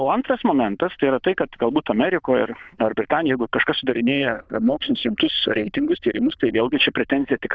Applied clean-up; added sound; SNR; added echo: neural diffusion model UNIVERSE++.